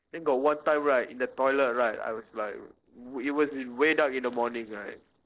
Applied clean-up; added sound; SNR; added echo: neural separator model SepFormer DNS4.